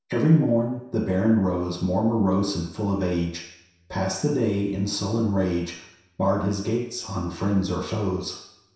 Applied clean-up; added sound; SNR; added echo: none; none; none; reverberation time 0.7 s.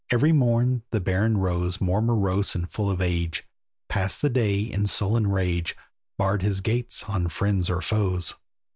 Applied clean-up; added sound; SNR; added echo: none; none; none; none.